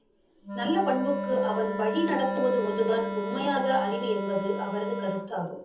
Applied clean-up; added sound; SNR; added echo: none; Wind instrument, woodwind instrument; 5 dB; reverberation time 0.7 s.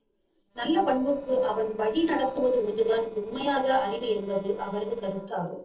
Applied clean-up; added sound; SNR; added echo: neural separator model SepFormer DNS4.